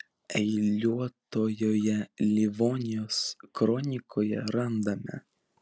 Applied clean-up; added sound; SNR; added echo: none; none; none; none.